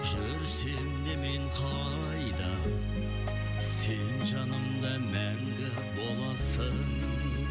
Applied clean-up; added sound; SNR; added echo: none; none; none; none.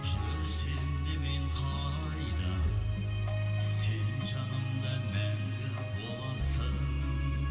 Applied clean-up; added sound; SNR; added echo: none; none; none; reverberation time 2.3 s.